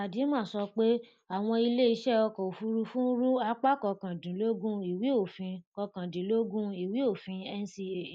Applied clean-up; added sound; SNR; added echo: none; none; none; none.